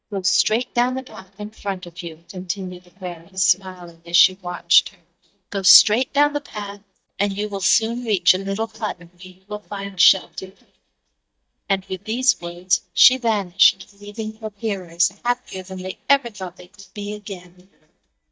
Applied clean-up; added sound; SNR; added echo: neural mask model DeepFilterNet 3.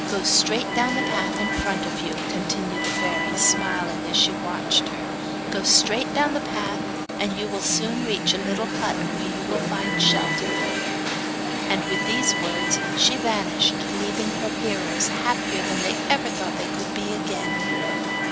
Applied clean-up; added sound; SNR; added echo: none; Alarm; 0 dB; none.